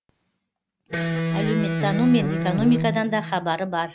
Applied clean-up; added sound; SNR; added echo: none; Electric guitar; 1 dB; none.